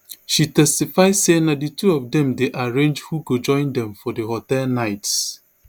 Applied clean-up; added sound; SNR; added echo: none; none; none; none.